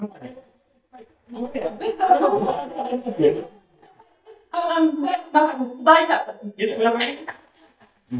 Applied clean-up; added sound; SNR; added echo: neural mask model DeepFilterNet 3.